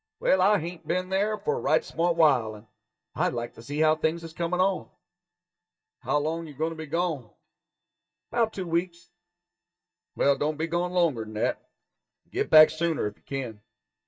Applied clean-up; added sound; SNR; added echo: neural mask model DeepFilterNet 3.